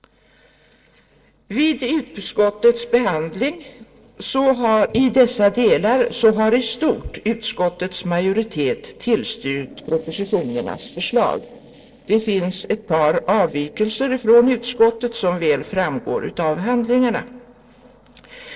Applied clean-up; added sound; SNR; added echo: neural separator model SepFormer DNS4.